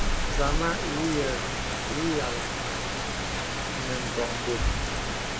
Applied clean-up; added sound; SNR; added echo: none; Rain; -5 dB; none.